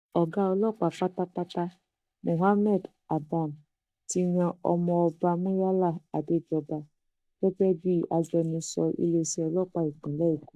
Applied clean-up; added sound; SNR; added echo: neural mask model DeepFilterNet 3.